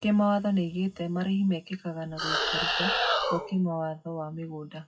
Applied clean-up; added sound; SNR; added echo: classical method WPE with log-MMSE.